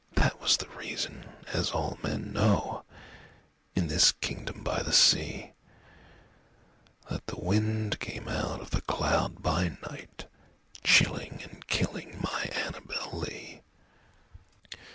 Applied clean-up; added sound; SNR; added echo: none; none; none; none.